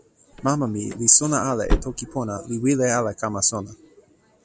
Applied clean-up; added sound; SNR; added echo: none; Slam / Car; 6 dB; none.